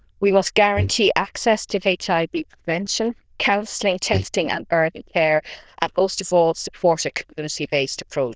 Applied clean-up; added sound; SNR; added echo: neural diffusion model UNIVERSE++.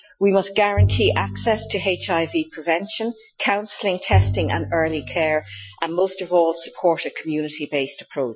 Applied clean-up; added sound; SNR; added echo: classical method Wiener filter.